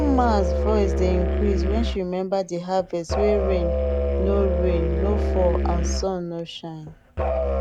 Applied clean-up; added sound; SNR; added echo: none; Musical instrument; -2 dB; none.